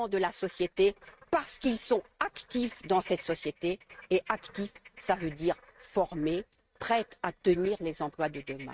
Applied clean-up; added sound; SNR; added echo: neural mask model RNNoise.